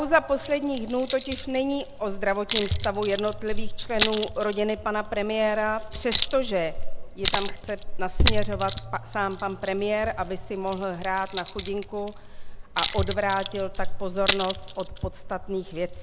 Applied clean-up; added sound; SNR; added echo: none; Chink, clink; 1 dB; none.